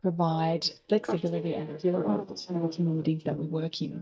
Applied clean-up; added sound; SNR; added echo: neural mask model DeepFilterNet 3.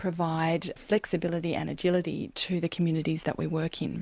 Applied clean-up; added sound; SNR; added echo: none; none; none; none.